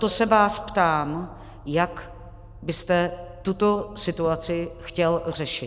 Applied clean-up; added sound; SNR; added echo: none; Motor vehicle (road); 19 dB; none.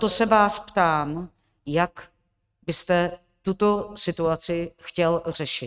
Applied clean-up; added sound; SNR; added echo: neural mask model RNNoise.